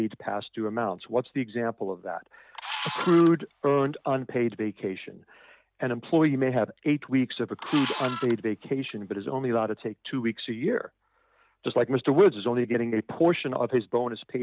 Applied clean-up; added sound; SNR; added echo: none; Camera; 8 dB; none.